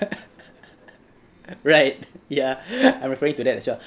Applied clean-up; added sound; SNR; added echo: none; none; none; none.